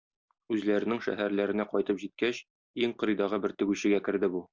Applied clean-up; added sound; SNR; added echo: none; none; none; none.